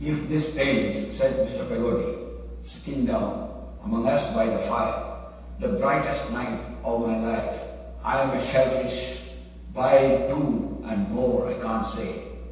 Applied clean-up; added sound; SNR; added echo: none; none; none; reverberation time 1.2 s.